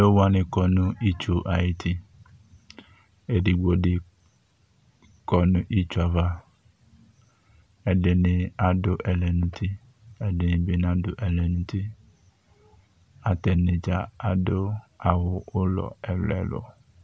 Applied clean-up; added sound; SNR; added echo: none; none; none; none.